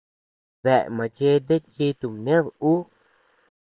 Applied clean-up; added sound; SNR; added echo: neural separator model SepFormer WHAM!.